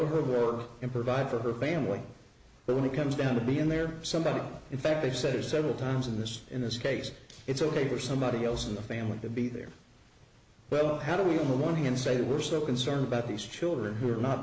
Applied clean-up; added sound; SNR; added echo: none; none; none; none.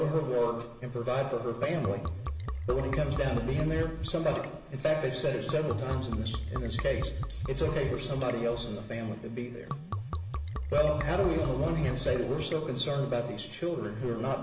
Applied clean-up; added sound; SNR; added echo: none; Liquid; 5 dB; reverberation time 0.8 s.